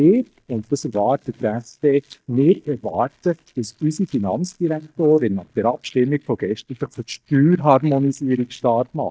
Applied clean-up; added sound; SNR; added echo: neural mask model DeepFilterNet 3.